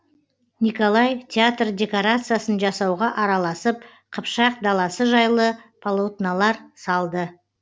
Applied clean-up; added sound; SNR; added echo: none; none; none; none.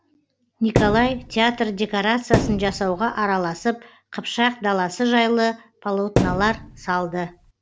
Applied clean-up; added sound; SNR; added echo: none; Thump, thud; 4 dB; none.